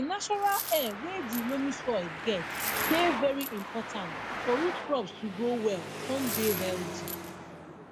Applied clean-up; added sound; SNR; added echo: none; Traffic noise, roadway noise + Coin (dropping); 4 dB; none.